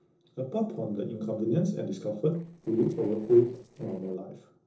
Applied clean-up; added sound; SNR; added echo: neural separator model SepFormer DNS4.